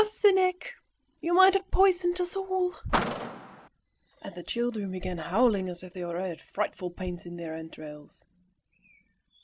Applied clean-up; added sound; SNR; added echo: none; Car; 5 dB; none.